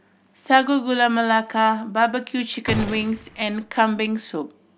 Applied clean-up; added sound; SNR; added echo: none; Gunshot, gunfire; 10 dB; none.